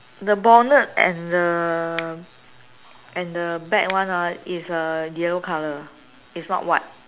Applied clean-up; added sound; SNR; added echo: none; Finger snapping; 13 dB; none.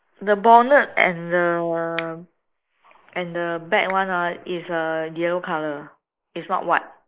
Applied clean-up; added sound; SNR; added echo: neural mask model Resemble Enhance denoiser.